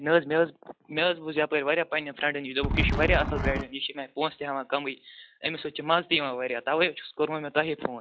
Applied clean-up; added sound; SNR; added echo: classical method log-MMSE.